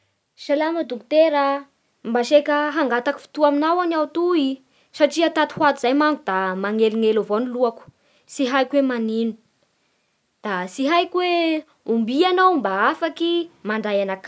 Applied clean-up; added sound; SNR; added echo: none; none; none; none.